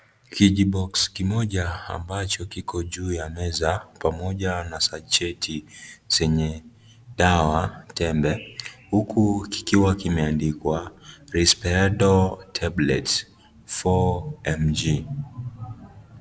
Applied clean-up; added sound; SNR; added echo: none; none; none; none.